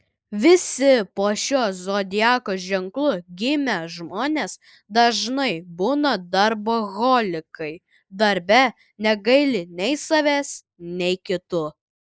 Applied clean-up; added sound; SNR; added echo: neural mask model Resemble Enhance denoiser.